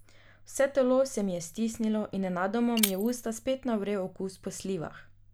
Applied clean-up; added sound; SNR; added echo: none; Shatter; 9 dB; none.